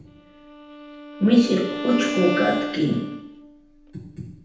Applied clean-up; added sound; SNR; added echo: none; Bowed string instrument; 7 dB; reverberation time 0.8 s.